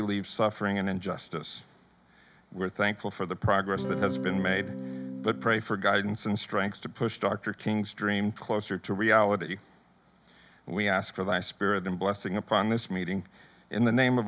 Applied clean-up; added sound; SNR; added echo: none; Electric guitar / Strum; 5 dB; none.